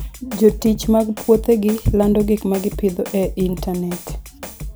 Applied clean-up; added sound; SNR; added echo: none; Drum kit; 12 dB; none.